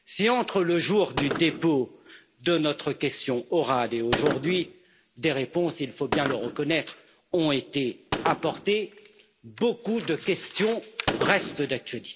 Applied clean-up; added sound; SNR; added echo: none; Gunshot, gunfire; 9 dB; none.